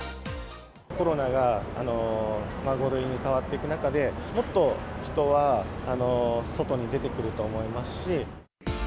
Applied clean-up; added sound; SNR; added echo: none; none; none; none.